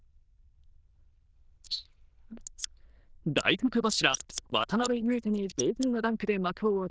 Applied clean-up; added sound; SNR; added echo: neural diffusion model UNIVERSE++.